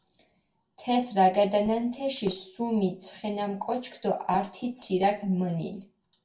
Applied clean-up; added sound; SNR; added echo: none; none; none; reverberation time 0.2 s.